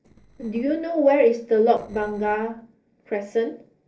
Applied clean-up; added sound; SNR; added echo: neural separator model SepFormer DNS4.